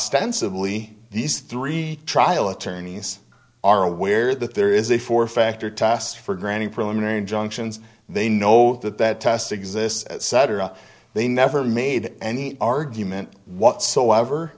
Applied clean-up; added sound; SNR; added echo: none; none; none; none.